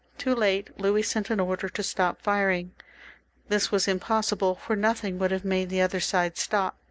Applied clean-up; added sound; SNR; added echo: none; none; none; none.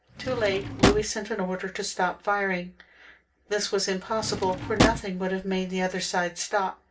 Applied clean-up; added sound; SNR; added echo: none; Drawer open or close; 0 dB; reverberation time 0.2 s.